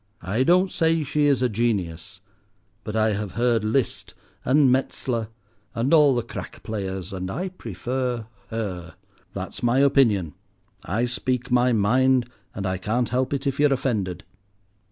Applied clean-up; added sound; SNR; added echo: none; none; none; none.